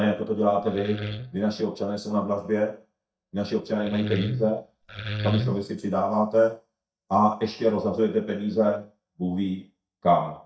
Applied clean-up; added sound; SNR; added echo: neural mask model DeepFilterNet 3.